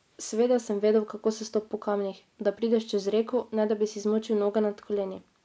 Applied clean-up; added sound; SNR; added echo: none; none; none; none.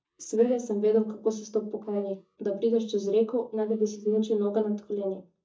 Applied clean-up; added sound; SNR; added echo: neural mask model DeepFilterNet 3.